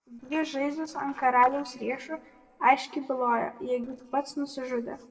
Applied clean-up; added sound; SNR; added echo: neural separator model SepFormer DNS4.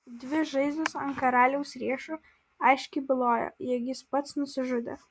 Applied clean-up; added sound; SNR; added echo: none; none; none; none.